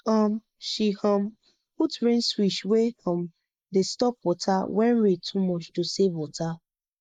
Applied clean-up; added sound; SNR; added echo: neural mask model Resemble Enhance denoiser.